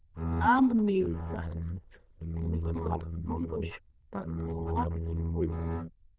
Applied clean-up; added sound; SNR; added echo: neural diffusion model UNIVERSE++.